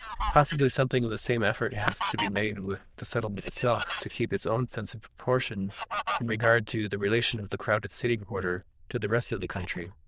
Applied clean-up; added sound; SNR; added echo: neural diffusion model UNIVERSE++.